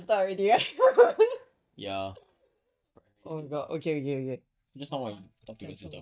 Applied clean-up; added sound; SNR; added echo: neural mask model DeepFilterNet 3.